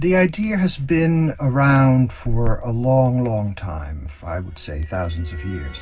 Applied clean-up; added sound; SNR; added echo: none; Crackle; 10 dB; reverberation time 0.4 s.